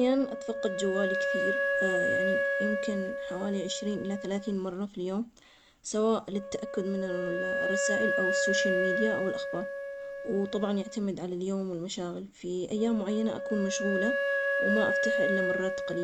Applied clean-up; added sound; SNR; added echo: none; Wind instrument, woodwind instrument; 0 dB; none.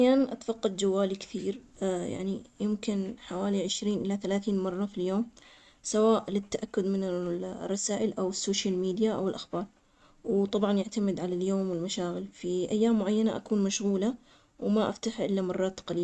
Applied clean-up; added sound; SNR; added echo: none; none; none; none.